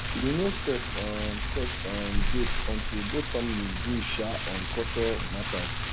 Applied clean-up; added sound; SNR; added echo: none; Rain; -2 dB; none.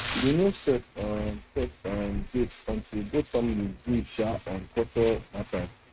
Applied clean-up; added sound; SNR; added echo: neural mask model RNNoise.